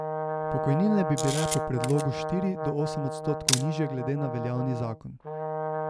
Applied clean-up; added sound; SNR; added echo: none; Camera + Brass instrument; 2 dB; none.